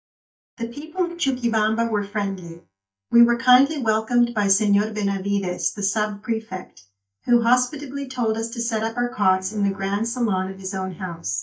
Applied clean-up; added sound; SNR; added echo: neural mask model DeepFilterNet 3.